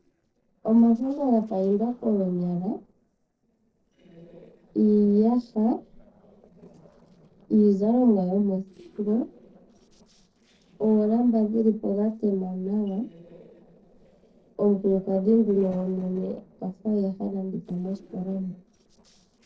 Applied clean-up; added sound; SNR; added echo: neural separator model SepFormer DNS4.